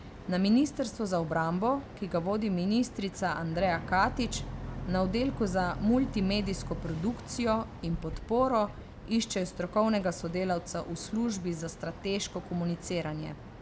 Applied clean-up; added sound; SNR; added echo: none; Boat, Water vehicle; 11 dB; none.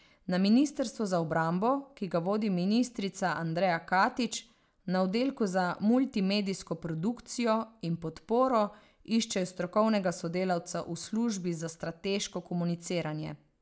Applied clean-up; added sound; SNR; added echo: none; none; none; none.